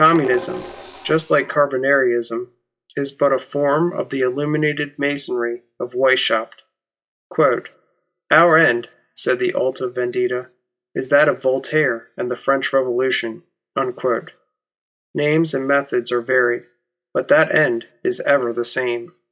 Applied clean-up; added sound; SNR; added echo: classical method log-MMSE.